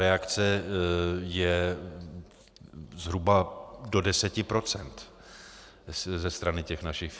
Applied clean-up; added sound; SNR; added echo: none; none; none; none.